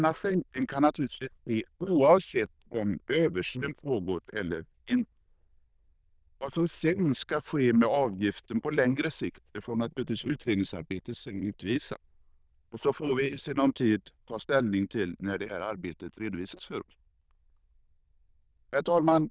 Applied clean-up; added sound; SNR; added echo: neural diffusion model UNIVERSE++.